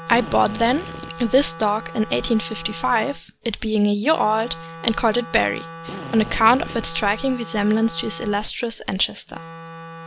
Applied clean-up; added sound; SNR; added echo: none; Wind instrument, woodwind instrument + Drill; 14 dB; none.